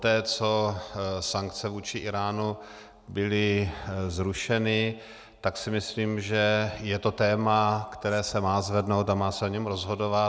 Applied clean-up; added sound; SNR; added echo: none; none; none; none.